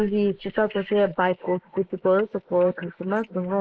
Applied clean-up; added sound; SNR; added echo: neural mask model Resemble Enhance denoiser.